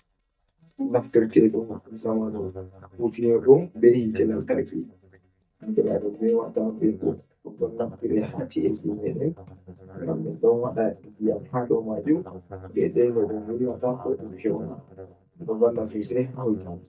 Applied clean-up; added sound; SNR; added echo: neural mask model DeepFilterNet 3.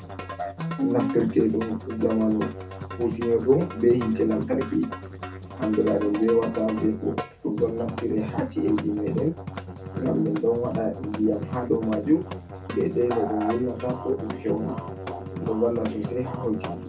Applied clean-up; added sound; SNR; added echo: none; Musical instrument; 8 dB; reverberation time 0.3 s.